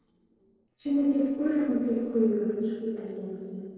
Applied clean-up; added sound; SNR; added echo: neural separator model SepFormer DNS4.